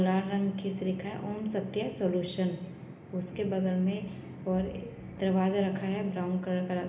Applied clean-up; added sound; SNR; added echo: none; none; none; reverberation time 1.0 s.